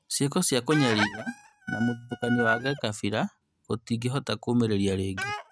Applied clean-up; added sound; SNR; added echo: neural mask model RNNoise.